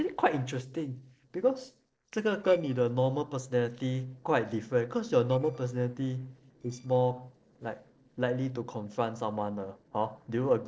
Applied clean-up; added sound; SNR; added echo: neural separator model SepFormer DNS4.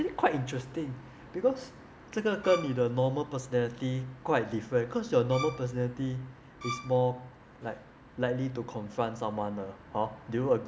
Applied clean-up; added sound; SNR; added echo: none; Bowed string instrument; 10 dB; none.